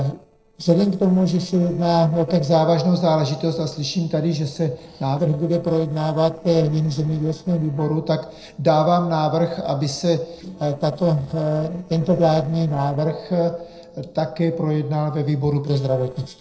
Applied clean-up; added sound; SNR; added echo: neural separator model SepFormer DNS4.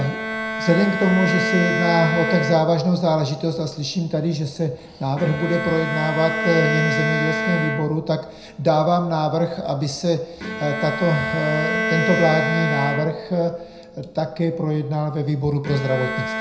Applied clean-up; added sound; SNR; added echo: none; Bowed string instrument; 5 dB; reverberation time 0.5 s.